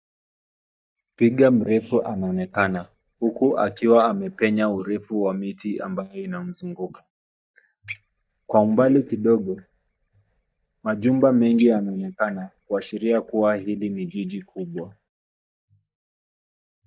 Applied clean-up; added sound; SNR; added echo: neural mask model DeepFilterNet 3.